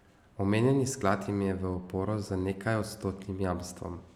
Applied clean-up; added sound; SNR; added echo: none; none; none; none.